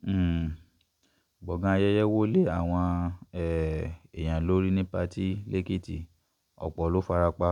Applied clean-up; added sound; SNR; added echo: none; none; none; none.